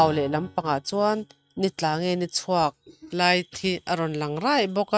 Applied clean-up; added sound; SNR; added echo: neural mask model RNNoise.